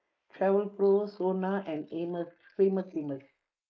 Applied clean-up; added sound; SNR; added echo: neural mask model Resemble Enhance denoiser.